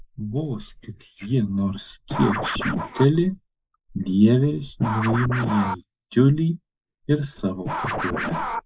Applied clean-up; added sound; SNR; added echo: neural mask model Resemble Enhance denoiser.